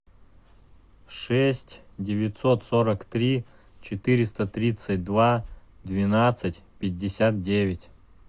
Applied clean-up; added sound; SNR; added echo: none; none; none; none.